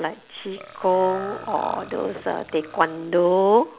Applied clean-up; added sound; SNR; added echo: none; Burping, eructation; 18 dB; none.